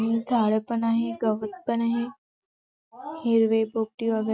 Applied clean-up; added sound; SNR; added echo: none; none; none; none.